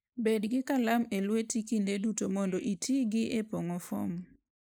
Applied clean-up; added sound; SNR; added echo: neural mask model Resemble Enhance denoiser.